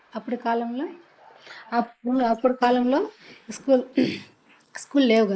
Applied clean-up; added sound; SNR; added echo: neural mask model Resemble Enhance denoiser.